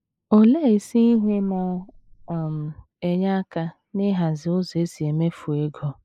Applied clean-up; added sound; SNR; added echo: neural mask model Resemble Enhance denoiser.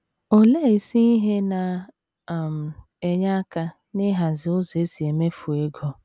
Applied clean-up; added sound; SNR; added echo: none; none; none; none.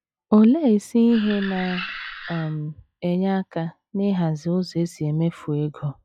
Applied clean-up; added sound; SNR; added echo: classical method log-MMSE.